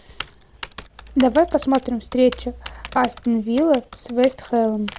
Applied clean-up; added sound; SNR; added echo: none; Typing; 17 dB; none.